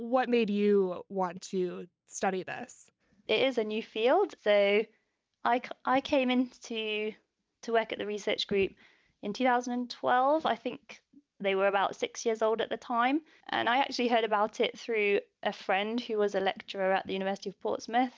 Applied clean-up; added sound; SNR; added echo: none; none; none; none.